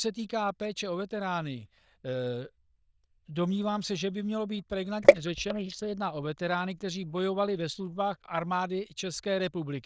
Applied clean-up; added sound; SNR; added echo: neural diffusion model UNIVERSE++.